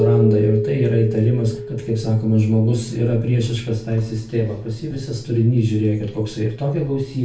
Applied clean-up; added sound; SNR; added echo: none; Keyboard (musical); 10 dB; reverberation time 0.3 s.